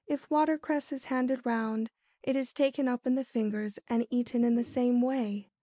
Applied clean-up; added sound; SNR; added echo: neural mask model Resemble Enhance denoiser.